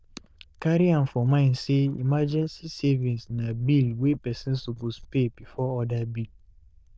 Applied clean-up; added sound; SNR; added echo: neural diffusion model UNIVERSE++.